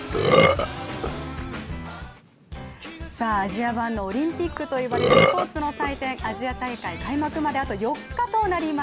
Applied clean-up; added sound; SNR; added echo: none; Burping, eructation; 0 dB; none.